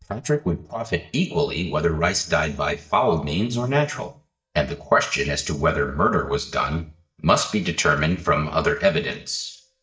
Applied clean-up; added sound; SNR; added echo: neural mask model DeepFilterNet 3.